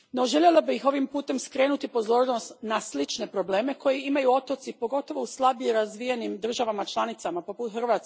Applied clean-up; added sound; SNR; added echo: none; none; none; none.